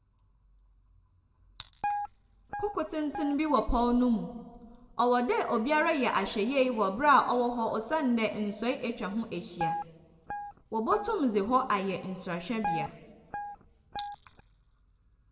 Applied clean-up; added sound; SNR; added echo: none; Guitar; 7 dB; reverberation time 1.1 s.